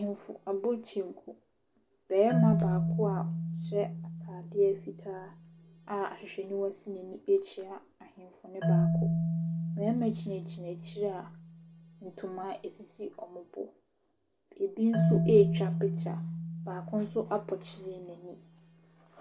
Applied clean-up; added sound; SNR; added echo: none; Marimba, xylophone; 1 dB; none.